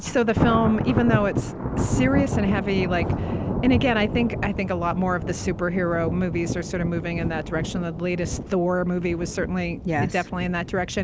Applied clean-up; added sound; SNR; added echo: none; Thunder; 3 dB; none.